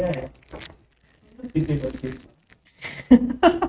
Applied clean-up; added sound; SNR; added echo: neural mask model RNNoise.